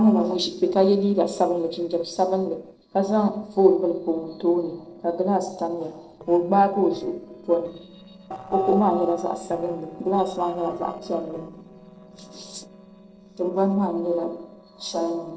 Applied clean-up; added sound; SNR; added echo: neural separator model SepFormer DNS4.